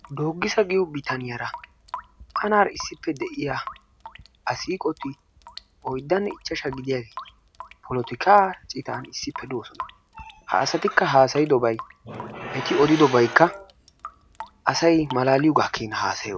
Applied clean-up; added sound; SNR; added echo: none; Drip / Sink (filling or washing) / Water tap, faucet; 17 dB; none.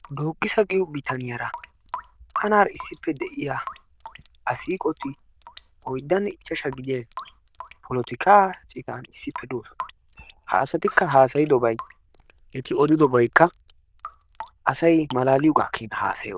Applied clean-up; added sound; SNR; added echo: neural diffusion model UNIVERSE++.